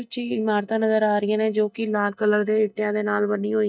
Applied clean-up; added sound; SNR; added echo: neural mask model DeepFilterNet 3.